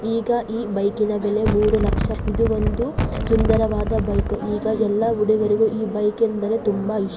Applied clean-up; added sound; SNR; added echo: none; Wind; 1 dB; none.